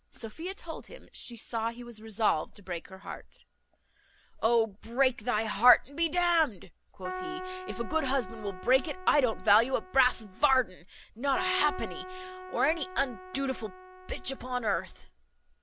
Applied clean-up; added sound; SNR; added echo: none; Keyboard (musical); 11 dB; none.